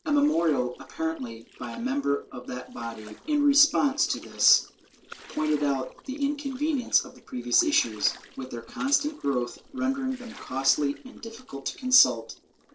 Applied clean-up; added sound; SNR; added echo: neural separator model SepFormer DNS4.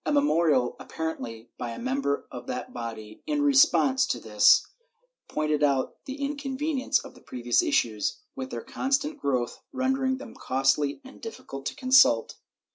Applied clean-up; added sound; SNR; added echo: none; none; none; none.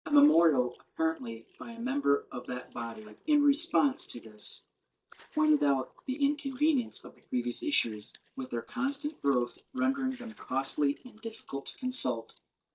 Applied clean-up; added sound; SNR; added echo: neural mask model DeepFilterNet 3.